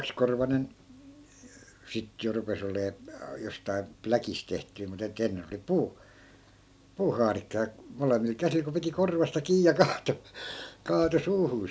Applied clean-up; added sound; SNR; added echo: none; none; none; none.